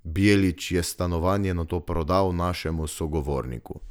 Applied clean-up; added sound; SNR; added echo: none; none; none; none.